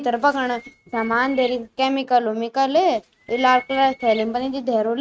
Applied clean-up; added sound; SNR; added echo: neural mask model RNNoise.